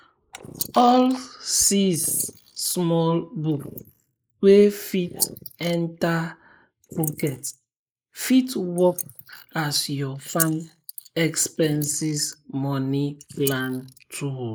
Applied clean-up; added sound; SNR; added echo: neural mask model Resemble Enhance denoiser.